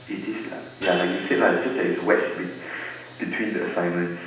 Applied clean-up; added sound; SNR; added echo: none; Hi-hat; 15 dB; reverberation time 0.9 s.